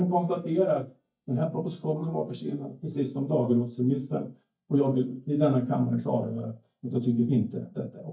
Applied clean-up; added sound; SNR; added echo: neural mask model DeepFilterNet 3.